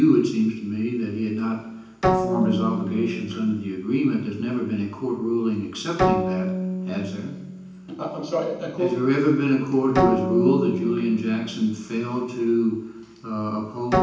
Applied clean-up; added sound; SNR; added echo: none; Bowed string instrument; 5 dB; reverberation time 0.9 s.